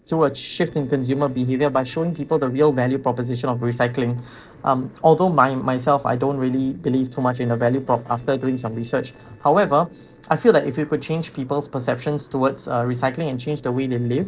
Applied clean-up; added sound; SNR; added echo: neural separator model SepFormer DNS4.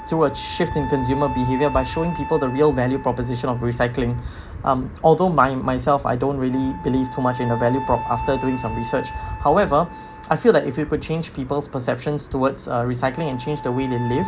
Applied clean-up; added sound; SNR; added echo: none; Wind instrument, woodwind instrument; 13 dB; none.